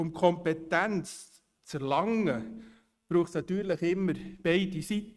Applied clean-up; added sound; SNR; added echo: neural mask model RNNoise.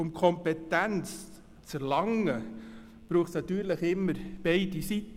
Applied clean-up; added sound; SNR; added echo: none; Thunder; 18 dB; none.